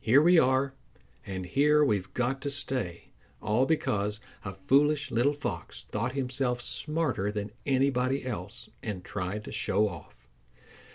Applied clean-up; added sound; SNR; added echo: none; none; none; none.